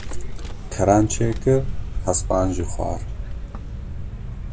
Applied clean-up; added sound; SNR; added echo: none; Vehicle; 3 dB; none.